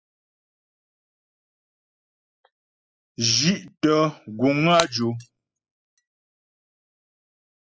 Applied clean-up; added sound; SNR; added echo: classical method spectral subtraction.